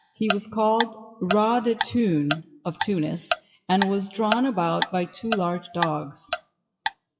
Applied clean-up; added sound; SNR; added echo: classical method WPE with log-MMSE.